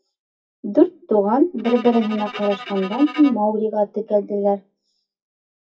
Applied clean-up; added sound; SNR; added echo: classical method WPE with log-MMSE.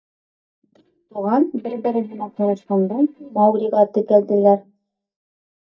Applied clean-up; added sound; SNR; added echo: neural mask model DeepFilterNet 3.